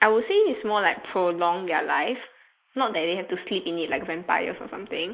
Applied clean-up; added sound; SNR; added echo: neural mask model Resemble Enhance denoiser.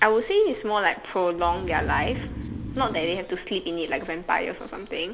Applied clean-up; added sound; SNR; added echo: none; Breathing; 12 dB; none.